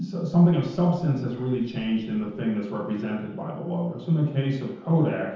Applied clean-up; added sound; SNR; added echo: neural separator model SepFormer DNS4.